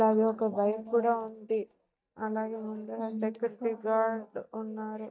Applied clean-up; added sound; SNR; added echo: neural mask model DeepFilterNet 3.